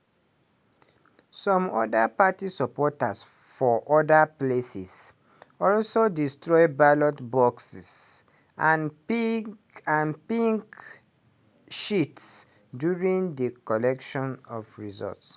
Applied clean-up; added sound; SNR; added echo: none; none; none; none.